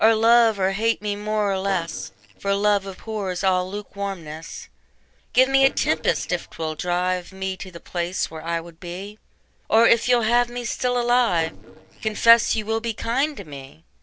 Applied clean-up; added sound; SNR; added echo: neural separator model SepFormer DNS4.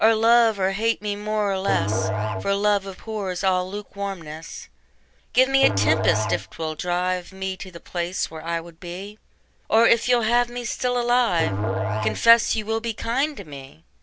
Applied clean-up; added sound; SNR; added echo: none; Musical instrument; 5 dB; none.